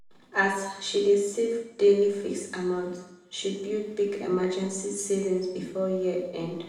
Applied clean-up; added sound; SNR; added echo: none; none; none; reverberation time 0.8 s.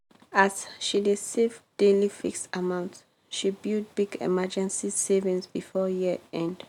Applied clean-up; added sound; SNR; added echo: none; none; none; none.